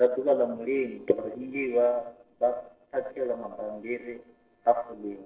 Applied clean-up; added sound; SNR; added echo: neural separator model SepFormer DNS4.